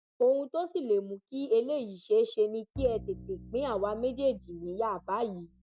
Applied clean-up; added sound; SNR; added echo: none; Bowed string instrument; 16 dB; none.